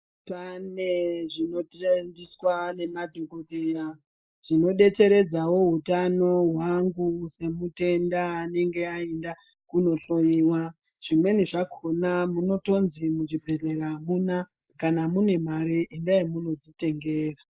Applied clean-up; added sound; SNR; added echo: neural mask model Resemble Enhance denoiser.